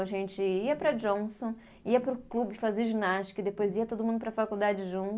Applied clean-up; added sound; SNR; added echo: none; none; none; none.